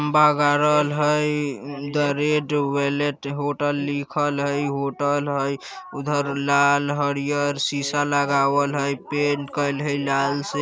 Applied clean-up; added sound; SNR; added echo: none; none; none; none.